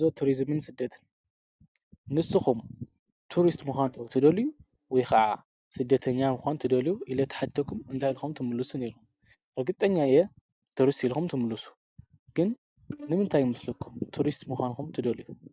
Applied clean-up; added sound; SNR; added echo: neural mask model DeepFilterNet 3.